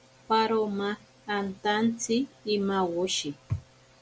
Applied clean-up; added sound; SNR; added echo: none; none; none; none.